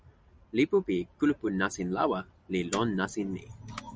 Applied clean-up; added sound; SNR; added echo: none; none; none; none.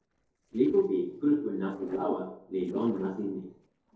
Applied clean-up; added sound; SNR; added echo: neural separator model SepFormer DNS4.